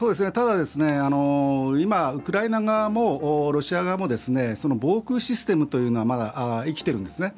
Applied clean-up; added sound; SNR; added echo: none; none; none; none.